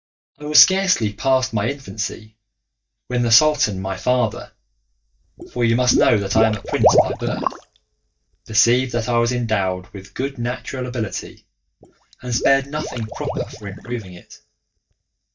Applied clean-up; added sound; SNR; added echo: neural mask model DeepFilterNet 3.